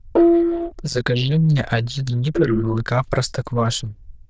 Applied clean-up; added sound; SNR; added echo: neural diffusion model UNIVERSE++.